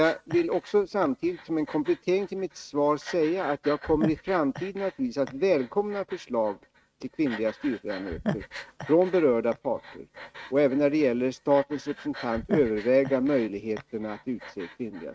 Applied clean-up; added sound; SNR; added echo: neural mask model RNNoise.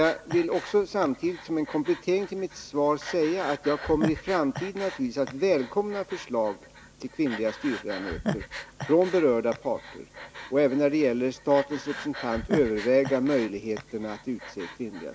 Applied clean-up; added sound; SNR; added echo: none; Breathing; 12 dB; none.